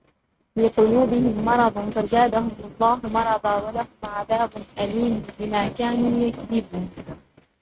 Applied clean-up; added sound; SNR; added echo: neural mask model RNNoise.